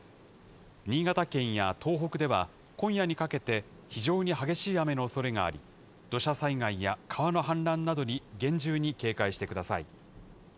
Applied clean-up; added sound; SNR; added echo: none; none; none; none.